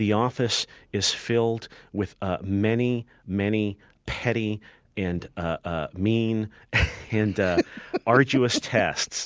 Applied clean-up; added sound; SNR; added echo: none; none; none; none.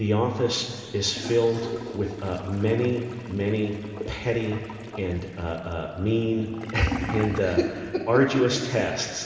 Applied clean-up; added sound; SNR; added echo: none; Toilet flush / Gurgling; 13 dB; reverberation time 2.3 s.